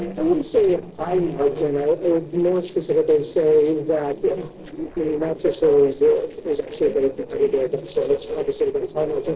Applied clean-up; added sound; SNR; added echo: neural separator model SepFormer DNS4.